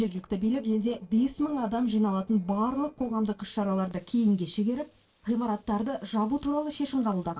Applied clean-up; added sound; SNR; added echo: neural separator model SepFormer DNS4.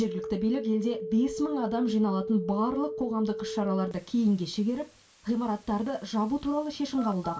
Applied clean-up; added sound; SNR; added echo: none; Telephone; 10 dB; reverberation time 0.2 s.